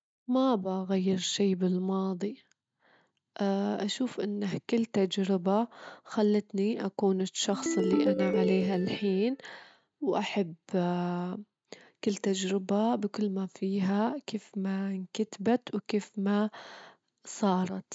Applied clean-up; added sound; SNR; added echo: neural mask model RNNoise.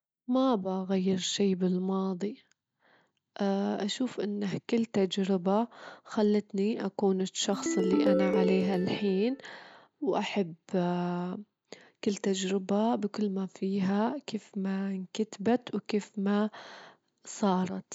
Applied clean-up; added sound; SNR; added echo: none; Ringtone; 0 dB; none.